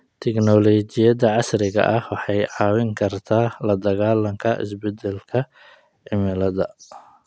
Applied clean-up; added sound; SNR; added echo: none; none; none; none.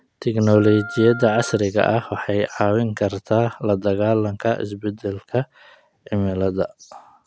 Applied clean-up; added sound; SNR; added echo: none; Wind instrument, woodwind instrument; 14 dB; none.